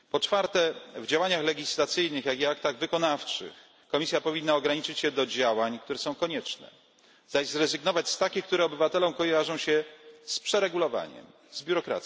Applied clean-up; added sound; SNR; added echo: none; none; none; none.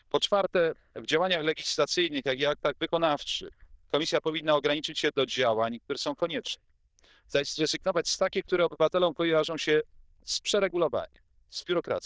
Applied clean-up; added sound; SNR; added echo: neural diffusion model UNIVERSE++.